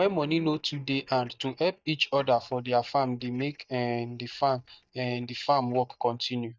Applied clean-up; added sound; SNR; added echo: neural mask model DeepFilterNet 3.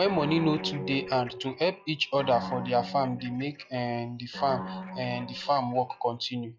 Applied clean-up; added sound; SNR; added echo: classical method log-MMSE.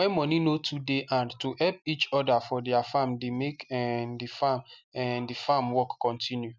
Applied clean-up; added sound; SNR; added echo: none; none; none; none.